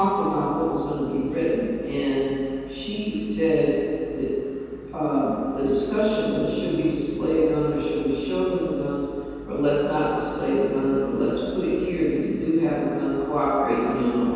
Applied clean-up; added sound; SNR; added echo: none; none; none; reverberation time 2.1 s.